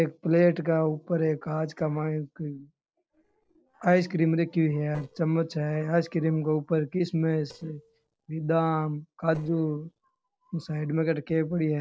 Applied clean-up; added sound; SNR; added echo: neural separator model SepFormer DNS4.